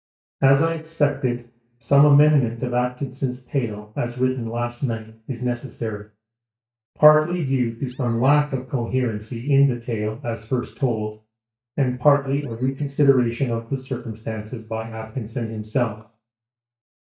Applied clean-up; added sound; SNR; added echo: neural mask model DeepFilterNet 3.